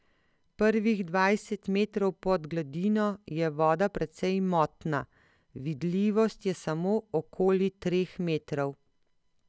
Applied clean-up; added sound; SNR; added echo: none; none; none; none.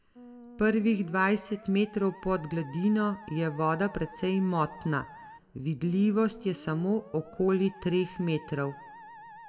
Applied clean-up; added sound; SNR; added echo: none; Musical instrument; 20 dB; reverberation time 0.6 s.